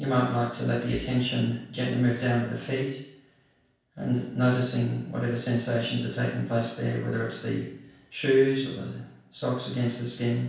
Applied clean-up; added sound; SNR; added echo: none; none; none; reverberation time 0.7 s.